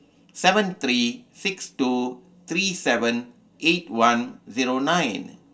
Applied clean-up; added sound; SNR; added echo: none; none; none; reverberation time 0.2 s.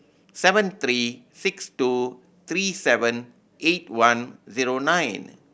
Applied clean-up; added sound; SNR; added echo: none; none; none; none.